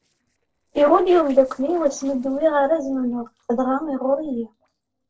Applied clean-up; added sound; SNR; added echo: neural separator model SepFormer DNS4.